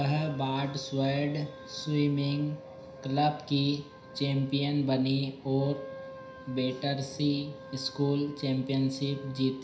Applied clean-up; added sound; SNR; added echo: none; Wind instrument, woodwind instrument; 17 dB; reverberation time 0.5 s.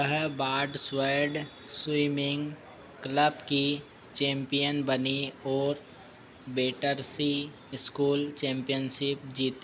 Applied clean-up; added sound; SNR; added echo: none; none; none; none.